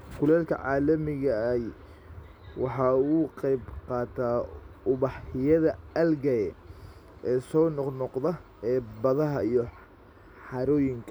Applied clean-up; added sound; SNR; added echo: none; none; none; none.